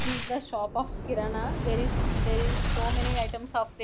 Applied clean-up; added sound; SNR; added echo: none; Boom; -4 dB; none.